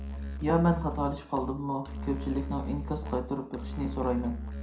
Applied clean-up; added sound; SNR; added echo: none; Musical instrument; 6 dB; reverberation time 0.4 s.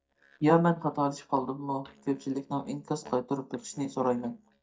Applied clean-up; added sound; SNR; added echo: neural mask model DeepFilterNet 3.